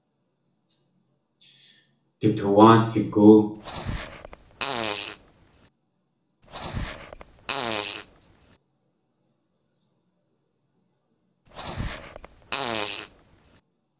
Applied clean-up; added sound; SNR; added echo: none; Fart; 7 dB; reverberation time 0.7 s.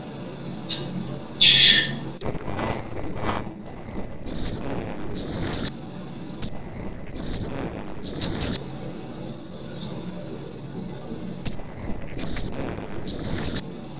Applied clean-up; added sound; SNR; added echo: neural separator model SepFormer DNS4.